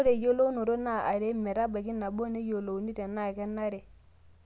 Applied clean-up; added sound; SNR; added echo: none; none; none; none.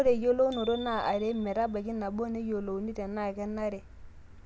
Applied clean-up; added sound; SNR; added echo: none; Bicycle bell + Motor vehicle (road); 18 dB; none.